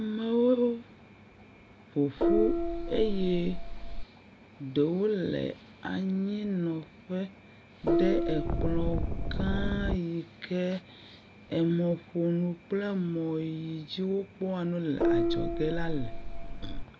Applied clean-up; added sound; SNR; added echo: none; Wind + Gong; -3 dB; none.